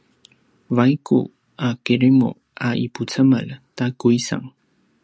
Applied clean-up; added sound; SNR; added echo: none; none; none; none.